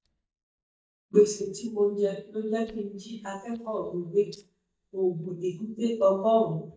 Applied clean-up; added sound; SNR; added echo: neural mask model DeepFilterNet 3.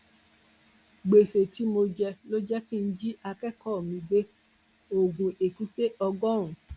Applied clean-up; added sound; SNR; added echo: none; none; none; none.